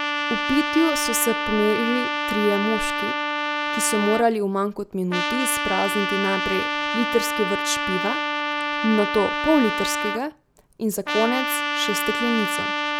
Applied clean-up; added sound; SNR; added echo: none; Trumpet; 1 dB; none.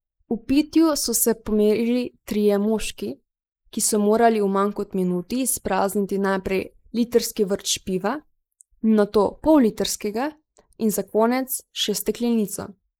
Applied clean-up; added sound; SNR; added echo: neural mask model Resemble Enhance denoiser.